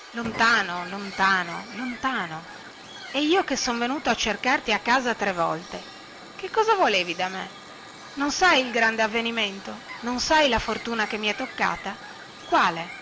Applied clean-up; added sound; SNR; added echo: none; Hiss / Fire + Bird; 15 dB; none.